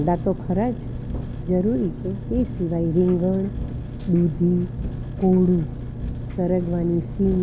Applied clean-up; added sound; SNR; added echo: none; Engine; 7 dB; none.